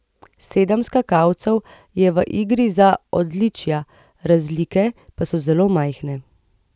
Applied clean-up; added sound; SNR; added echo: none; none; none; none.